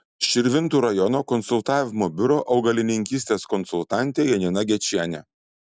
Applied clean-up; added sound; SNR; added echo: none; none; none; none.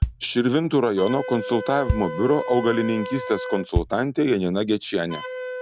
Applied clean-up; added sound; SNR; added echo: none; Bass drum + Wind instrument, woodwind instrument; 7 dB; none.